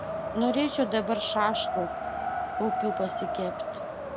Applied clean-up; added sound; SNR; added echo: none; Wind; 2 dB; none.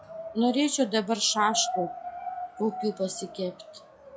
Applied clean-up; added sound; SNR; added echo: classical method log-MMSE.